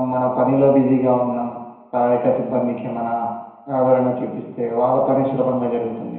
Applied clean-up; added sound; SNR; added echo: none; none; none; reverberation time 1.0 s.